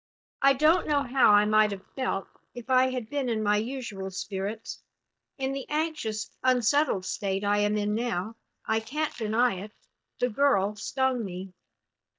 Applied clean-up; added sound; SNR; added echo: neural mask model DeepFilterNet 3.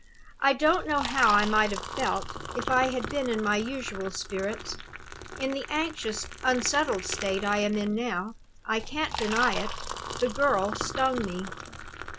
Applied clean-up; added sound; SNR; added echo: none; Liquid; 8 dB; none.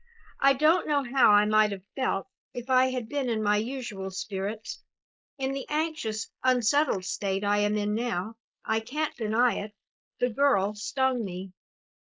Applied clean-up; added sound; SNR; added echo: neural mask model Resemble Enhance denoiser.